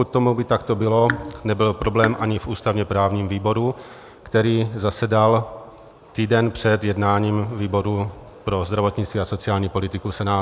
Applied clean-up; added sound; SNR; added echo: none; Raindrop / Drip; 10 dB; none.